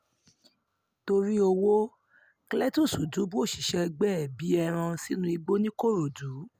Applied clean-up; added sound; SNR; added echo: none; none; none; none.